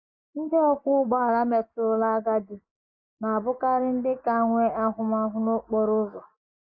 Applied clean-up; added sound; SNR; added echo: neural mask model Resemble Enhance denoiser.